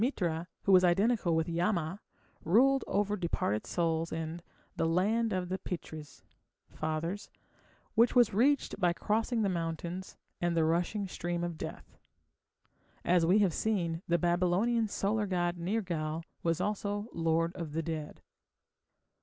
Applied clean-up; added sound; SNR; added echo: none; none; none; none.